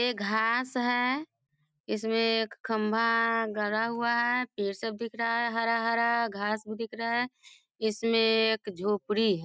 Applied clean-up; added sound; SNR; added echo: none; none; none; none.